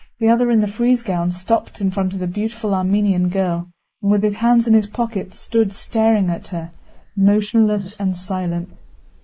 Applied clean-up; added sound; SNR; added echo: neural mask model Resemble Enhance denoiser.